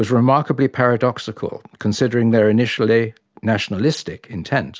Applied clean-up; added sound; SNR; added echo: none; none; none; none.